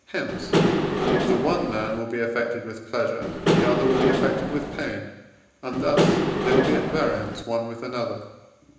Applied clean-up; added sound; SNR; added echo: none; Engine / Mechanisms; -4 dB; reverberation time 1.0 s.